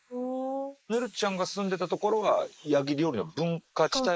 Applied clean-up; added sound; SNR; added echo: neural mask model Resemble Enhance denoiser.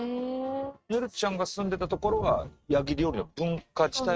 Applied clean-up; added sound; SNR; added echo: neural mask model RNNoise.